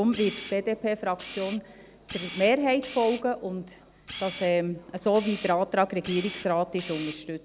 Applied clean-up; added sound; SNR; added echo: none; Camera; 16 dB; none.